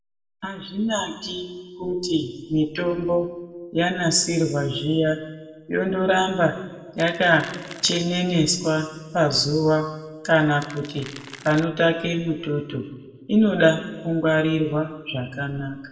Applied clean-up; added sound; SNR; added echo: none; Crackle; 18 dB; reverberation time 1.1 s.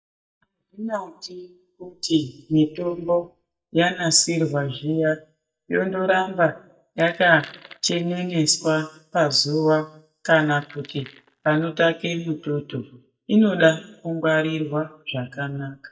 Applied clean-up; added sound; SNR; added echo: neural mask model DeepFilterNet 3.